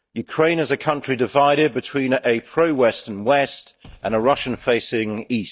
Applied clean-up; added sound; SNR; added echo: neural mask model DeepFilterNet 3.